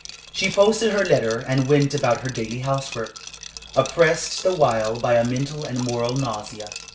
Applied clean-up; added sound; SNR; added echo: none; Liquid; 16 dB; none.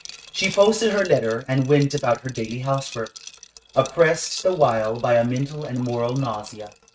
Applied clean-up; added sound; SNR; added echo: neural mask model RNNoise.